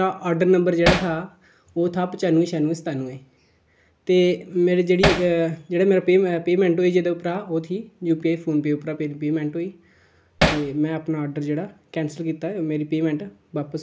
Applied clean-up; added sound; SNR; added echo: none; Hammer; 0 dB; none.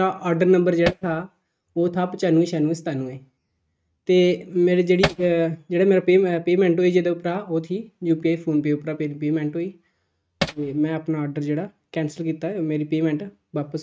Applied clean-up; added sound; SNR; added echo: neural mask model RNNoise.